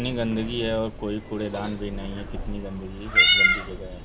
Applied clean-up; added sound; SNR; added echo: none; Meow; -4 dB; none.